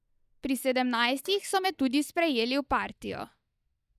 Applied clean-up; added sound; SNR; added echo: neural mask model DeepFilterNet 3.